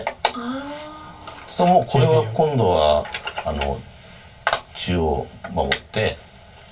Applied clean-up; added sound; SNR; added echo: none; none; none; reverberation time 0.2 s.